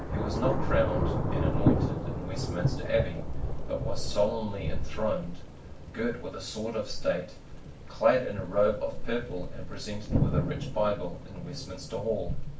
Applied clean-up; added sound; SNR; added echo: none; Thunder / Rain; -1 dB; reverberation time 0.2 s.